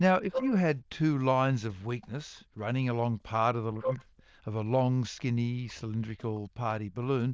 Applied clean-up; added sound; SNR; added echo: neural diffusion model UNIVERSE++.